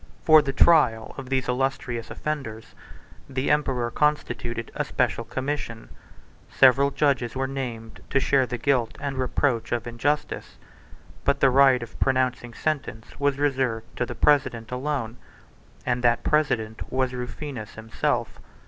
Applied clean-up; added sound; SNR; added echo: none; none; none; none.